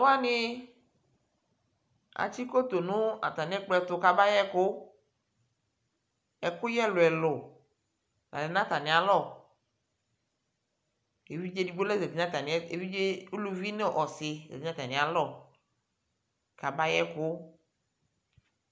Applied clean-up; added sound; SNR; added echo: none; none; none; none.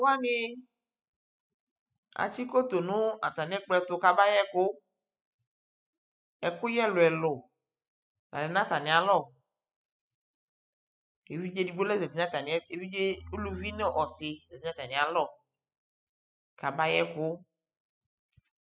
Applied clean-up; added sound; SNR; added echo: classical method spectral subtraction.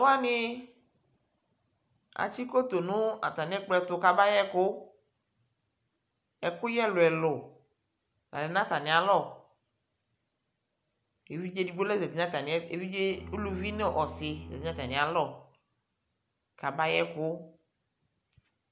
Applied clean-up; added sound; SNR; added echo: none; Bowed string instrument; 12 dB; none.